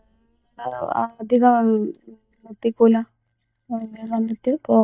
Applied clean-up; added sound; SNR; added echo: neural mask model DeepFilterNet 3.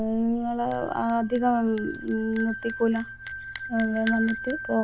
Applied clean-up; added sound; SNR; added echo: none; Bell; -3 dB; none.